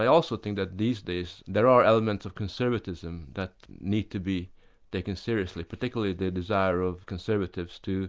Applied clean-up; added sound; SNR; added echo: none; none; none; none.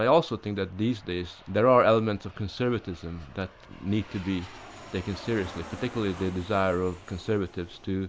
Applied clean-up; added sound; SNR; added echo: none; Aircraft; 19 dB; none.